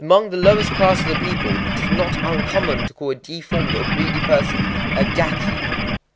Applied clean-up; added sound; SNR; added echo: none; Engine / Boat, Water vehicle; -1 dB; none.